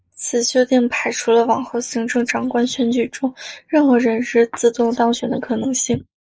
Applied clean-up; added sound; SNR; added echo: neural mask model Resemble Enhance denoiser.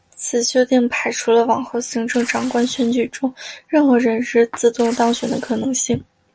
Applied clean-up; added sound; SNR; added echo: none; Tearing; 19 dB; none.